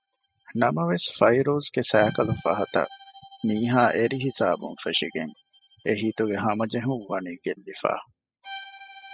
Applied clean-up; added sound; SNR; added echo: classical method spectral subtraction.